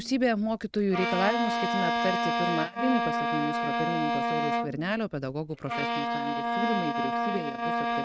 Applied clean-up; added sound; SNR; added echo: neural mask model RNNoise.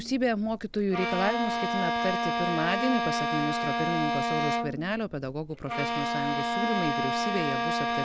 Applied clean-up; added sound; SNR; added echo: none; Bowed string instrument; -1 dB; none.